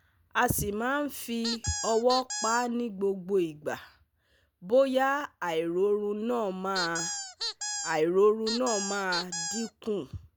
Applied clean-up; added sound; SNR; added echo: none; Squeak; 7 dB; none.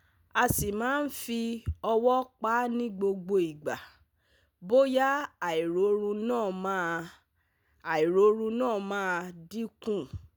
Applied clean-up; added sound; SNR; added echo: none; none; none; none.